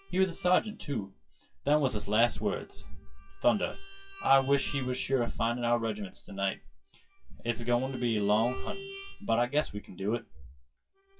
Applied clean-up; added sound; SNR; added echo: classical method WPE with log-MMSE.